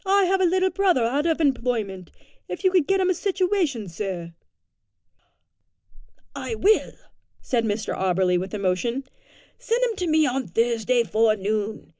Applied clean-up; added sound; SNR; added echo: none; none; none; none.